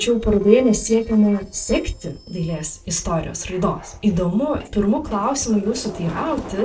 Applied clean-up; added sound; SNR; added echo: neural separator model SepFormer DNS4.